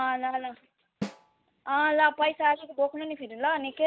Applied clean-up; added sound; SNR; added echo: none; Snare drum; 14 dB; none.